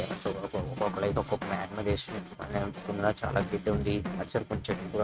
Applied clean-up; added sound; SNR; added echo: neural mask model RNNoise.